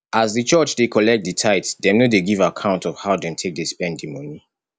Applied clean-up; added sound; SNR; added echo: none; none; none; none.